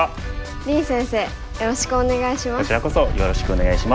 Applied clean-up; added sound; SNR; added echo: none; Wind; 4 dB; none.